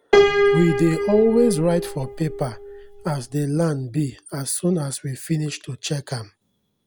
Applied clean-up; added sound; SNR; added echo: none; Piano; 0 dB; none.